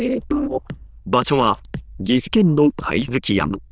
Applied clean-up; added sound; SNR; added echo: neural diffusion model UNIVERSE++.